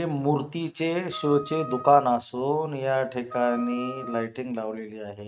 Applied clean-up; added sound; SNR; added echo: neural mask model RNNoise.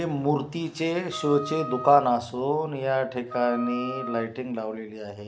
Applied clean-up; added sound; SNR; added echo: none; Wind instrument, woodwind instrument; 12 dB; none.